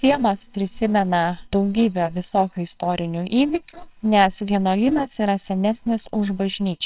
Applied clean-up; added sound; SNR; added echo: neural separator model SepFormer WHAMR!.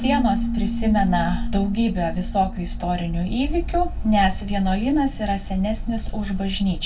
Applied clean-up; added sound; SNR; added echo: none; Keyboard (musical); 10 dB; reverberation time 0.2 s.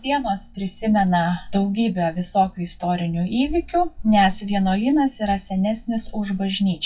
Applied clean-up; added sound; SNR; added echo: classical method WPE with log-MMSE.